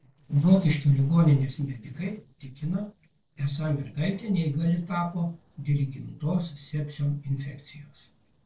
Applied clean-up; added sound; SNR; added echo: neural separator model SepFormer DNS4.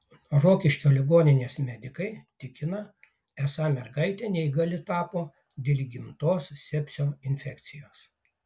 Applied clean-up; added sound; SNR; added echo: none; none; none; none.